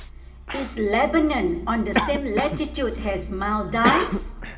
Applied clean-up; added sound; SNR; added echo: none; Cough; 6 dB; reverberation time 2.5 s.